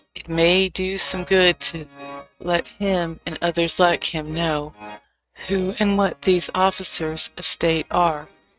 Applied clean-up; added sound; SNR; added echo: neural mask model RNNoise.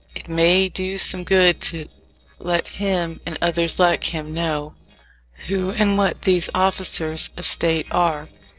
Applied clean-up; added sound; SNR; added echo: neural separator model SepFormer DNS4.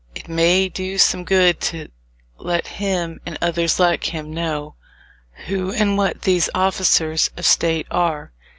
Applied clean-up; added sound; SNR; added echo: none; none; none; none.